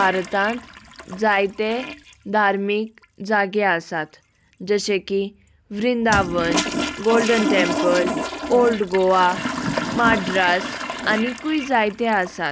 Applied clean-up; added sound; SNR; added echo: none; Toilet flush; 7 dB; none.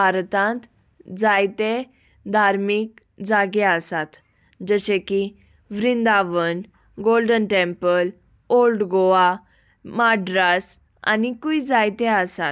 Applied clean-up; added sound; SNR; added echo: none; none; none; none.